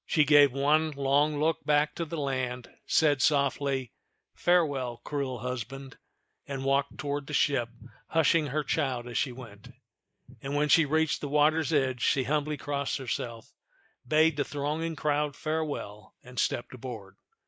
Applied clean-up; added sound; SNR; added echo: neural mask model Resemble Enhance denoiser.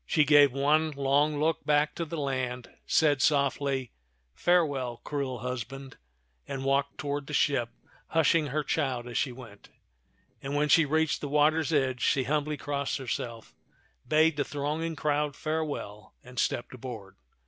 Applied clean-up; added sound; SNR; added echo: neural separator model SepFormer DNS4.